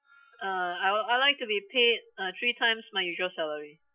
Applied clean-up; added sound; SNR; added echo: classical method Wiener filter.